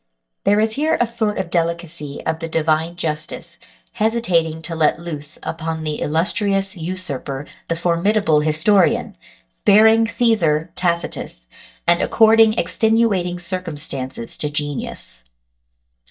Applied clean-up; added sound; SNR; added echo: neural mask model DeepFilterNet 3.